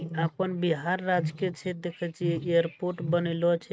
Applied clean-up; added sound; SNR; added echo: neural mask model RNNoise.